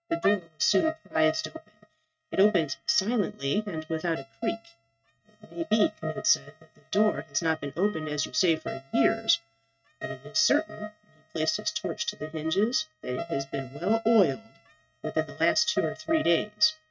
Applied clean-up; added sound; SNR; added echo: neural mask model RNNoise.